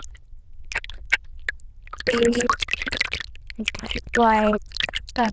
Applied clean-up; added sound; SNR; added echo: neural diffusion model UNIVERSE++.